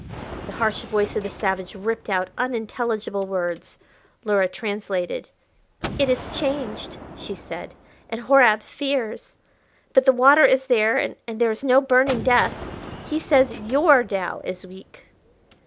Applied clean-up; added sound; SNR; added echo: none; Gunshot, gunfire; 16 dB; none.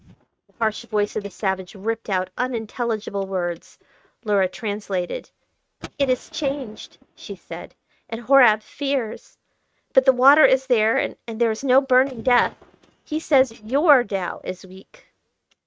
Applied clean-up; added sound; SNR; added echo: neural mask model RNNoise.